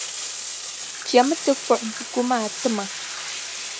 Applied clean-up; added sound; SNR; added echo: none; Bathtub (filling or washing); 7 dB; none.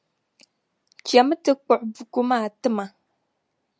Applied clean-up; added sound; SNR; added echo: none; none; none; none.